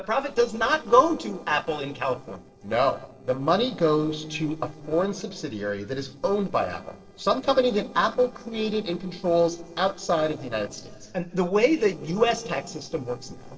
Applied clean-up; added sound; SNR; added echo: neural separator model SepFormer DNS4.